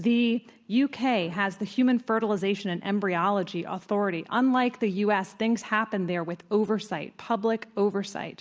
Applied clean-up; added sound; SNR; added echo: none; none; none; none.